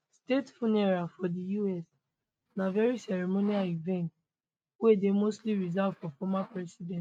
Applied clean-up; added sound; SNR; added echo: neural mask model RNNoise.